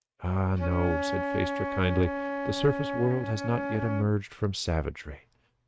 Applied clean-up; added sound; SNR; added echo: neural mask model RNNoise.